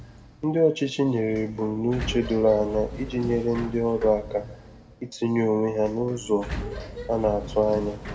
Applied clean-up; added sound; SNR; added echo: none; Sliding door; 12 dB; reverberation time 1.0 s.